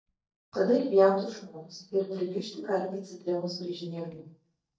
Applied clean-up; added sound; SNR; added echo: neural mask model DeepFilterNet 3.